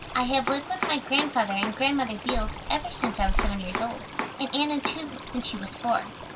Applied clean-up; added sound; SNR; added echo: none; Stream + Domestic sounds, home sounds; 4 dB; none.